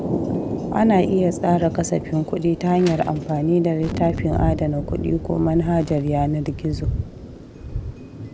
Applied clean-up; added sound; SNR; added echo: none; Thunder; 6 dB; none.